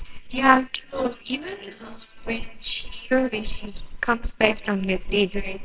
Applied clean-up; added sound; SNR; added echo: neural separator model SepFormer WHAMR!.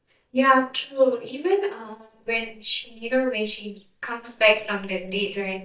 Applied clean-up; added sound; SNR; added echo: neural mask model DeepFilterNet 3.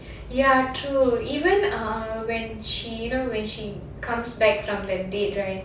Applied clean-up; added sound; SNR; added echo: none; none; none; none.